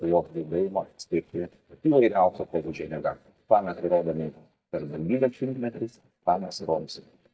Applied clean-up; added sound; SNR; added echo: neural mask model DeepFilterNet 3.